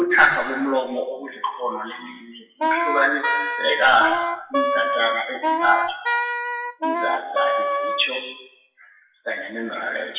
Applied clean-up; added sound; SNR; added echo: classical method WPE with log-MMSE.